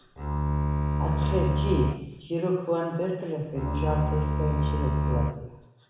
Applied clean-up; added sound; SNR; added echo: none; Bowed string instrument; -4 dB; reverberation time 1.0 s.